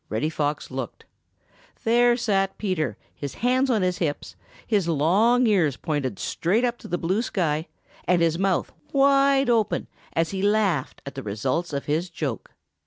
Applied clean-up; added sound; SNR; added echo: none; none; none; none.